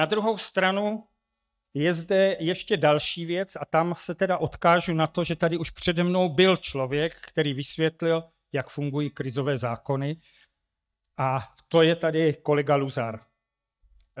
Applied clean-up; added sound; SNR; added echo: neural mask model DeepFilterNet 3.